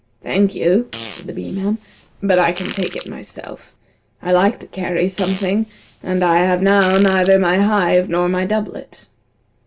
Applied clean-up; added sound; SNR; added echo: none; Fart; 16 dB; reverberation time 0.2 s.